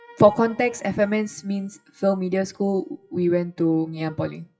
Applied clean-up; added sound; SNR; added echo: classical method WPE with log-MMSE.